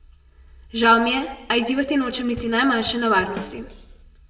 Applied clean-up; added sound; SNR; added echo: none; Drum kit; 16 dB; reverberation time 0.7 s.